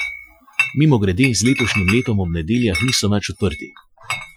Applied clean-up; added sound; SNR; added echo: classical method Wiener filter.